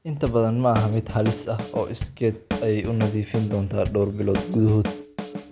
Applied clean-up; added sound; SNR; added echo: none; Drum / Drum kit; 9 dB; none.